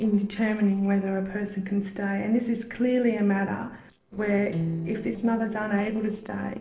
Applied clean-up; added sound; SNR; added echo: neural separator model SepFormer DNS4.